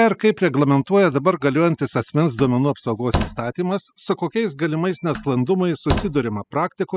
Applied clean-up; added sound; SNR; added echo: classical method spectral subtraction.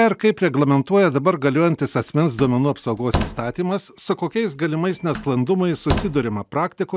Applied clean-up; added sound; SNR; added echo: none; Slam; 10 dB; none.